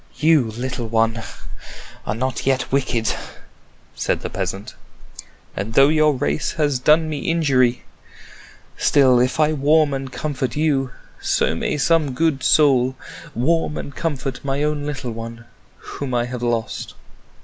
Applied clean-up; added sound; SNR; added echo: none; none; none; none.